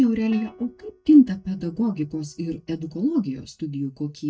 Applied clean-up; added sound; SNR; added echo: neural mask model DeepFilterNet 3.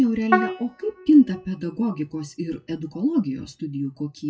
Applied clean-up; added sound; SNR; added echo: classical method WPE with log-MMSE.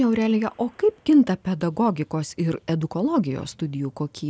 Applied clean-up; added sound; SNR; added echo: none; none; none; none.